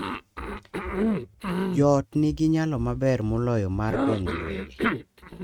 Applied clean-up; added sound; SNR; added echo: neural mask model RNNoise.